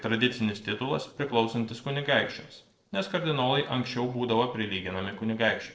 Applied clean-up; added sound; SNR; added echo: neural separator model SepFormer DNS4.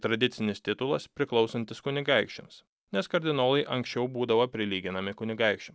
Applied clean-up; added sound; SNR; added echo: none; none; none; none.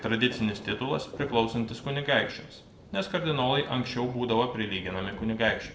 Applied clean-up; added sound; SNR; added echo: none; Thunder; 15 dB; reverberation time 0.6 s.